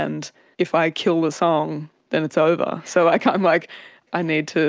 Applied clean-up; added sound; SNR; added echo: none; none; none; none.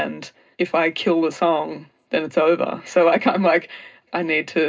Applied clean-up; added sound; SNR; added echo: none; none; none; reverberation time 0.2 s.